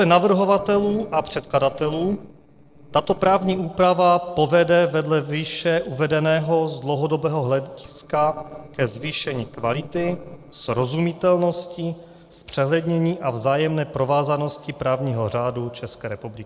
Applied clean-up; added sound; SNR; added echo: neural separator model SepFormer DNS4.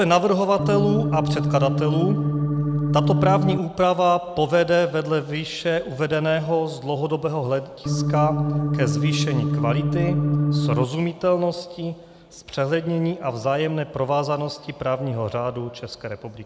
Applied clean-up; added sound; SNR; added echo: none; Organ; -2 dB; none.